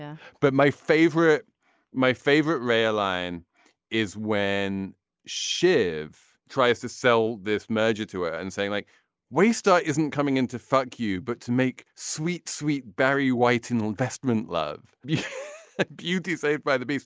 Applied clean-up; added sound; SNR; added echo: none; none; none; none.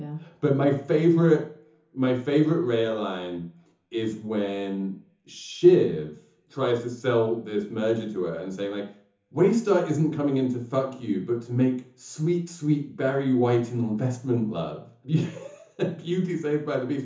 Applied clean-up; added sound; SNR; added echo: none; none; none; reverberation time 0.6 s.